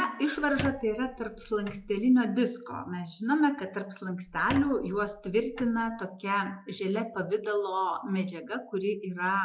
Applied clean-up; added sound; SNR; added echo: classical method log-MMSE.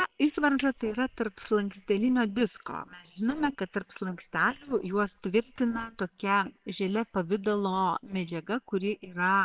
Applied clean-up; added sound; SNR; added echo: neural separator model SepFormer WHAM!.